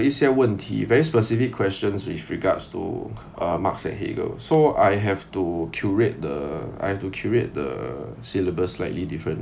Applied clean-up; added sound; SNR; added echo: none; none; none; none.